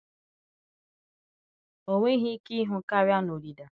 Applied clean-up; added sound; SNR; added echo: none; none; none; none.